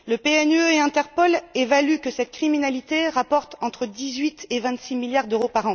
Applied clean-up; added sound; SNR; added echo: none; none; none; none.